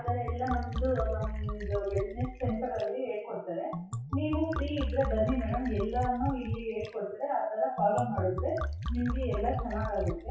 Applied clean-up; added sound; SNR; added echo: classical method WPE with log-MMSE.